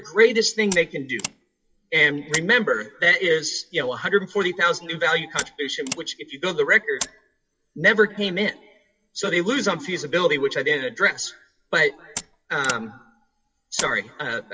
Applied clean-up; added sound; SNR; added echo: classical method WPE with log-MMSE.